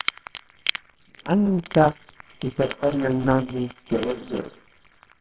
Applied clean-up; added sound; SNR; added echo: neural separator model SepFormer WHAMR!.